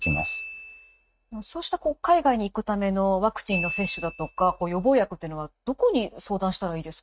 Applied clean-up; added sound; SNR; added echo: neural mask model RNNoise.